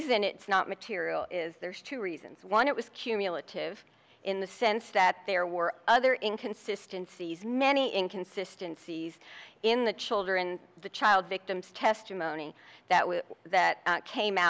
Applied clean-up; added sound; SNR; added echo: none; none; none; none.